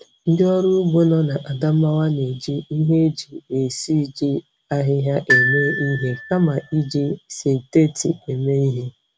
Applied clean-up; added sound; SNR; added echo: none; Glockenspiel; 3 dB; none.